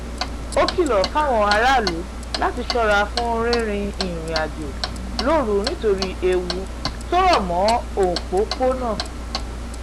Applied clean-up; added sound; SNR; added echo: none; Clock; 6 dB; none.